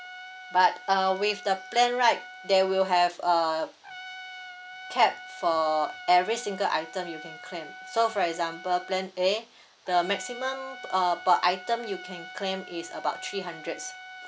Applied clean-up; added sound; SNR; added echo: none; Trumpet; 16 dB; none.